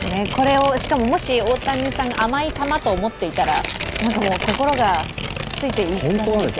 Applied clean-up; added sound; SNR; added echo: none; Tearing; 7 dB; none.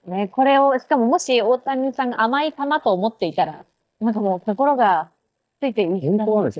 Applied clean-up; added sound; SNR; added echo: neural mask model DeepFilterNet 3.